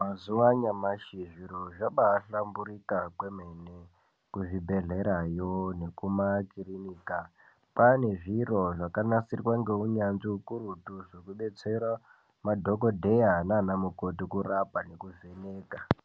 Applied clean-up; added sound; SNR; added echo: none; none; none; none.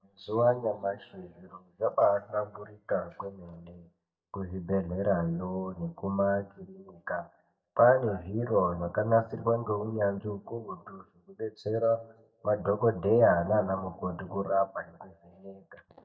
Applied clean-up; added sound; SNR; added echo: neural mask model DeepFilterNet 3.